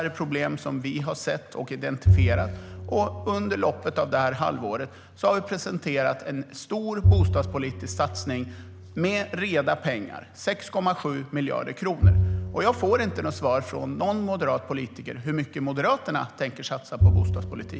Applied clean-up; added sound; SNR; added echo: none; Bowed string instrument; 1 dB; none.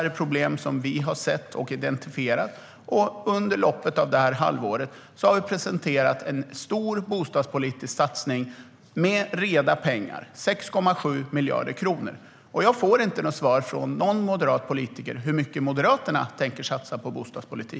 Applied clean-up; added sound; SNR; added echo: none; none; none; none.